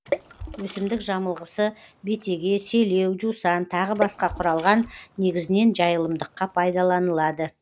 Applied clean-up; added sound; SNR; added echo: none; Water / Splash, splatter; 13 dB; none.